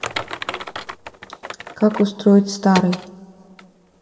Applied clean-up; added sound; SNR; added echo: none; Typing; 12 dB; reverberation time 2.1 s.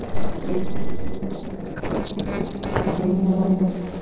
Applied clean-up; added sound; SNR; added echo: neural separator model SepFormer DNS4.